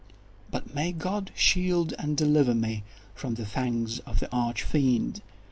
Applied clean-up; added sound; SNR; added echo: none; none; none; none.